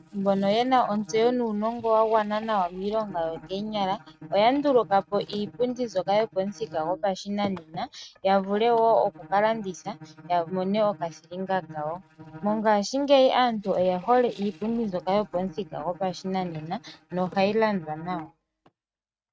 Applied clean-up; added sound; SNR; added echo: neural mask model RNNoise.